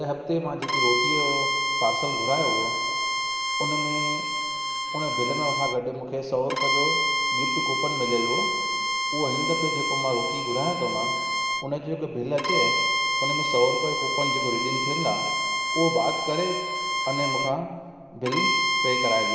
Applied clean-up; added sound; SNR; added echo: none; Bowed string instrument; -2 dB; reverberation time 1.6 s.